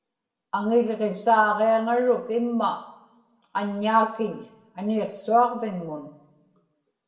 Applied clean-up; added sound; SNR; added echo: none; none; none; reverberation time 0.7 s.